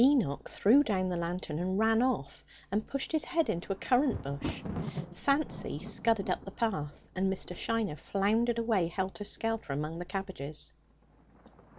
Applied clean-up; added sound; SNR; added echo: none; Thunder; 15 dB; none.